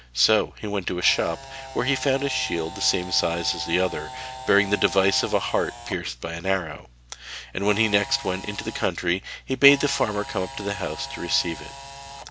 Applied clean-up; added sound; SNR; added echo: none; Camera; 14 dB; none.